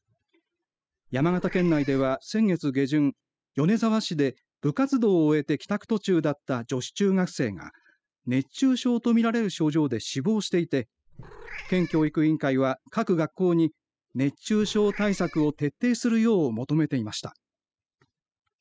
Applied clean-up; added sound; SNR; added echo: classical method spectral subtraction.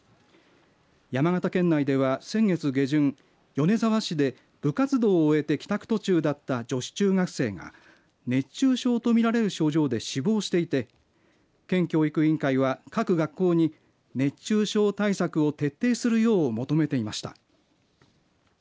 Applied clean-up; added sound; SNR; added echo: none; none; none; none.